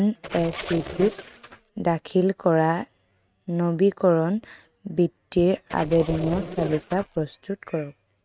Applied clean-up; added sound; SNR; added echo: neural mask model RNNoise.